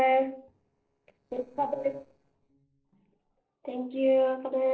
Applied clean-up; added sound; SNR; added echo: neural separator model SepFormer DNS4.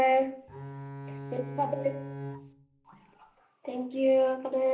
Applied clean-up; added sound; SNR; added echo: none; Bowed string instrument; 11 dB; reverberation time 0.5 s.